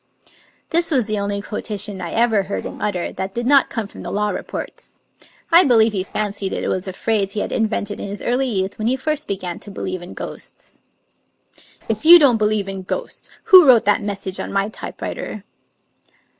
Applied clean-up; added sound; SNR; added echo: neural separator model SepFormer DNS4.